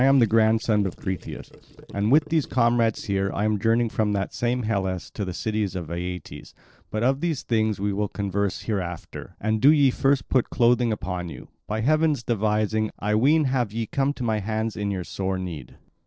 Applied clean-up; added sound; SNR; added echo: neural separator model SepFormer DNS4.